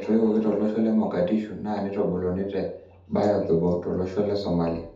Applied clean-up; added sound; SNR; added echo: none; none; none; reverberation time 0.6 s.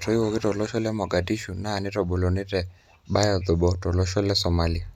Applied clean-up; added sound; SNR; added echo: none; none; none; none.